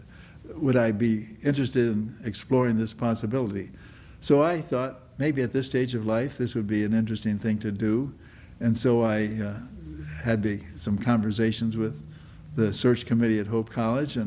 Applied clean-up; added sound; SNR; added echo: none; none; none; none.